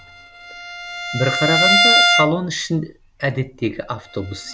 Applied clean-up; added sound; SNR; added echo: none; Bowed string instrument; -3 dB; none.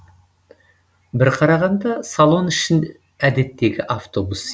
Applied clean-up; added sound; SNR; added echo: none; none; none; none.